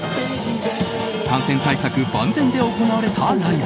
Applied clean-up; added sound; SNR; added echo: none; none; none; none.